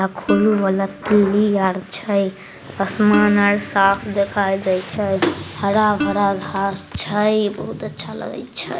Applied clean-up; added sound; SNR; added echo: none; Plucked string instrument; 13 dB; none.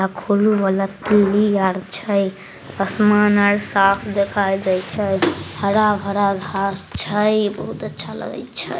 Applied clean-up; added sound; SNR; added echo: none; none; none; none.